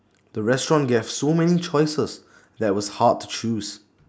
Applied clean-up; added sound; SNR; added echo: none; none; none; none.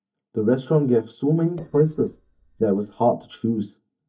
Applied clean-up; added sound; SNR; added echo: neural mask model DeepFilterNet 3.